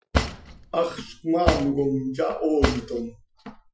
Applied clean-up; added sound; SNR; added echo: classical method Wiener filter.